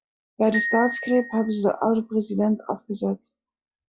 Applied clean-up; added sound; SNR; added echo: classical method log-MMSE.